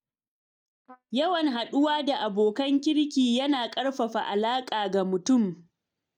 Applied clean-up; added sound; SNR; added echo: neural mask model DeepFilterNet 3.